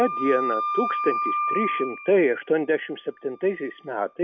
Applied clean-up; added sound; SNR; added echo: classical method log-MMSE.